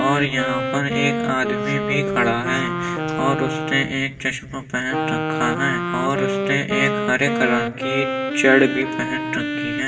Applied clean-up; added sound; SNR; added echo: none; Wind instrument, woodwind instrument; 2 dB; reverberation time 2.0 s.